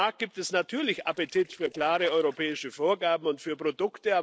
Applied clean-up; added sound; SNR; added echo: neural separator model SepFormer DNS4.